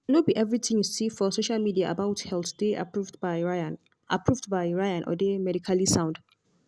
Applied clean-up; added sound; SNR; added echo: none; none; none; none.